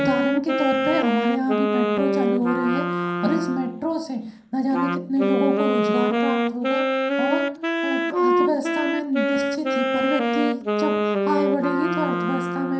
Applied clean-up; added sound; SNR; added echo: none; Wind instrument, woodwind instrument; -2 dB; reverberation time 0.6 s.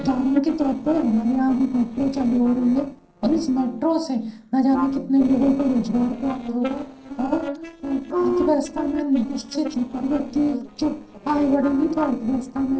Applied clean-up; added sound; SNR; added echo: neural separator model SepFormer DNS4.